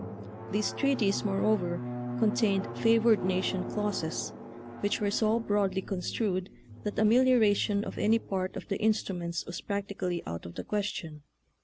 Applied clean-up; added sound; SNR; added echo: none; Drum; 11 dB; none.